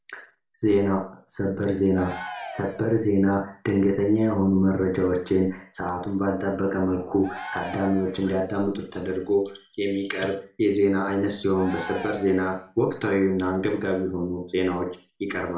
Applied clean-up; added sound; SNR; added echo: none; Cheering; 16 dB; reverberation time 0.4 s.